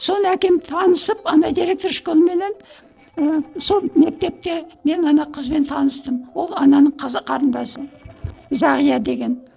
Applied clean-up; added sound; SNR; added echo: neural separator model SepFormer DNS4.